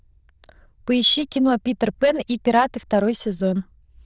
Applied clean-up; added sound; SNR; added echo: neural diffusion model UNIVERSE++.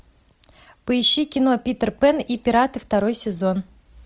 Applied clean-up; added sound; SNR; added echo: none; none; none; none.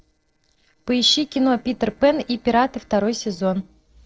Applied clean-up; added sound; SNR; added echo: neural separator model SepFormer DNS4.